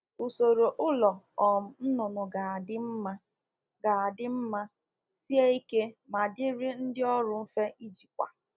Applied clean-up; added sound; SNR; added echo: none; none; none; none.